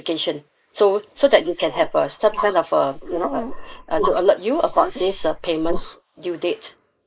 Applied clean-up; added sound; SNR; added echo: neural mask model Resemble Enhance denoiser.